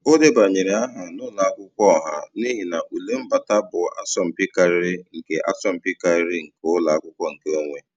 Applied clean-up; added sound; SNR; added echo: none; none; none; none.